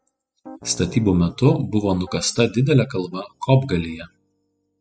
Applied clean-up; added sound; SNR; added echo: classical method spectral subtraction.